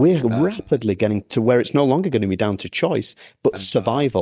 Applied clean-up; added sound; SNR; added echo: neural mask model DeepFilterNet 3.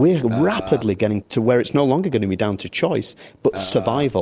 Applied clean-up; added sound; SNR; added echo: none; Burping, eructation; 12 dB; none.